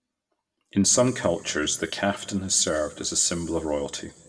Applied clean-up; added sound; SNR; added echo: none; none; none; reverberation time 1.6 s.